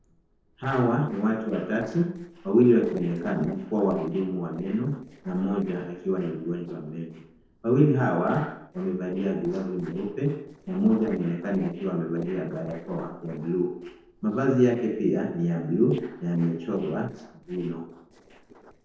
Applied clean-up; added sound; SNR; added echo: neural separator model SepFormer DNS4.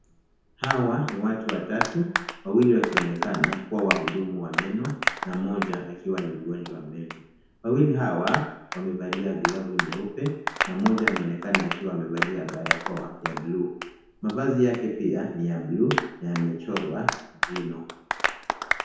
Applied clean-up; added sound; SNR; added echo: none; Applause; 4 dB; reverberation time 1.0 s.